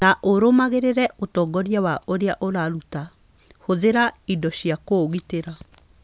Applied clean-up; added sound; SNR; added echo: none; none; none; none.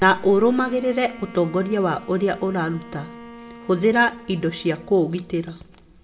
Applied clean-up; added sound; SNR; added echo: none; Bowed string instrument; 20 dB; reverberation time 0.5 s.